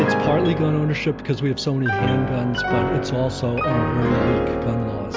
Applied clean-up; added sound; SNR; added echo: none; Piano; 1 dB; none.